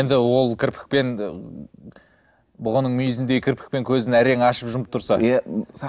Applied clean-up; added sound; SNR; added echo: none; none; none; none.